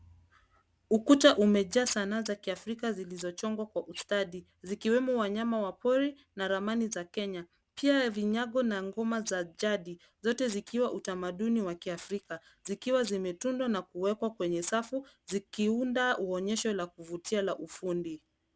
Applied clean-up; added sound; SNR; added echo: none; none; none; none.